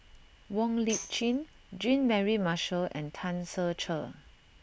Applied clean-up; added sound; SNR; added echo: none; Tambourine; 13 dB; none.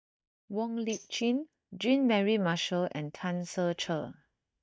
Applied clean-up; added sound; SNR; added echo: neural mask model DeepFilterNet 3.